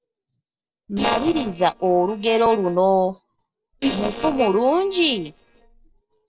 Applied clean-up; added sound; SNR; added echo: neural separator model SepFormer DNS4.